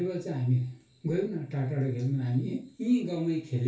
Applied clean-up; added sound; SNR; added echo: none; none; none; reverberation time 0.3 s.